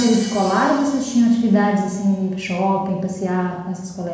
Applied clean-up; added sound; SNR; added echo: none; Crash cymbal; 20 dB; reverberation time 1.1 s.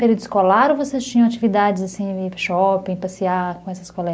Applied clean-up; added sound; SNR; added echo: none; none; none; none.